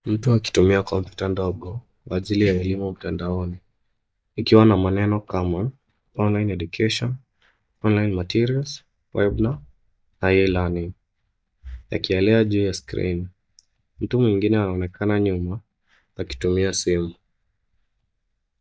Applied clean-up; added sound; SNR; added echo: neural mask model DeepFilterNet 3.